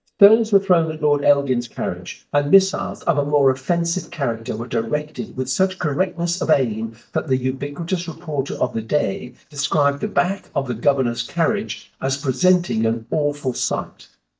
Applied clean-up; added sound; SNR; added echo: neural mask model DeepFilterNet 3.